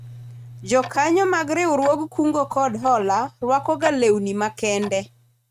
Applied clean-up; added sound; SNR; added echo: neural mask model RNNoise.